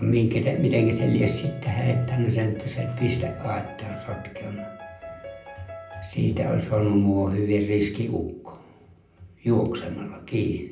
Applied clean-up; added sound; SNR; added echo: none; Piano; 15 dB; reverberation time 0.6 s.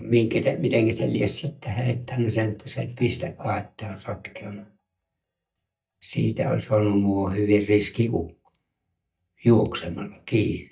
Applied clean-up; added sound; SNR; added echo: neural mask model DeepFilterNet 3.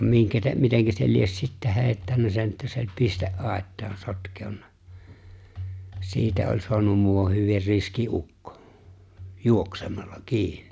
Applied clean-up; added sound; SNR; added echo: none; none; none; none.